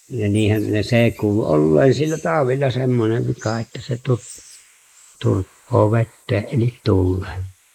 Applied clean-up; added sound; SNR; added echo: neural mask model Resemble Enhance denoiser.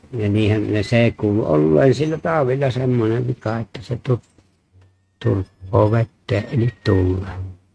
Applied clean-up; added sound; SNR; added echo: neural mask model RNNoise.